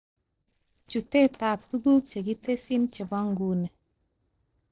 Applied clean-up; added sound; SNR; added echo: neural separator model SepFormer DNS4.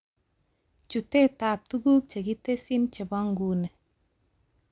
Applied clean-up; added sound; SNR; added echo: none; none; none; none.